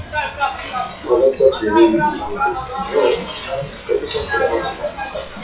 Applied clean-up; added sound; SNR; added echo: classical method WPE with log-MMSE.